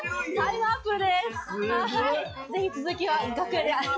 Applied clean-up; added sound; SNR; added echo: classical method log-MMSE.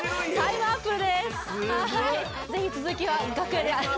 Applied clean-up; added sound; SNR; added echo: none; Wind instrument, woodwind instrument; 13 dB; none.